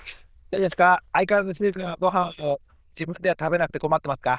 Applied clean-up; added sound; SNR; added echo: neural diffusion model UNIVERSE++.